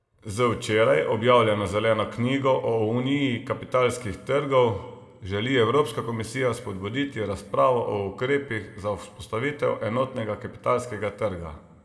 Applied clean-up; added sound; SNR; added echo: none; none; none; reverberation time 1.3 s.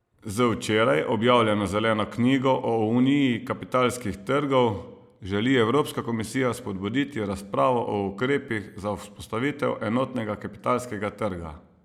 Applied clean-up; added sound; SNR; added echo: none; none; none; none.